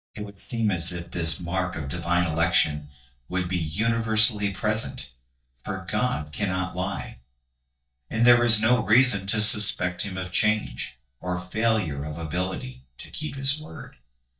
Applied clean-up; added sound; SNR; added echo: neural mask model DeepFilterNet 3.